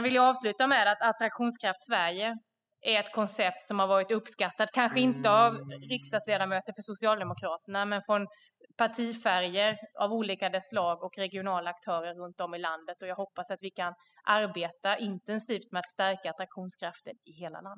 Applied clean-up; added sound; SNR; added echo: classical method spectral subtraction.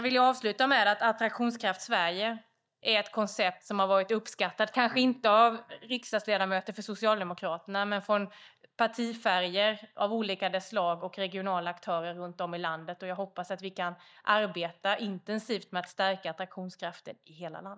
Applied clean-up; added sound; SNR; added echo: neural mask model DeepFilterNet 3.